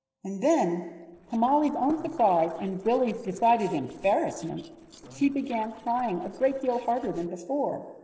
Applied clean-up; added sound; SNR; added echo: neural separator model SepFormer DNS4.